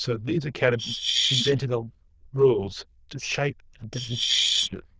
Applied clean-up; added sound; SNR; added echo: neural diffusion model UNIVERSE++.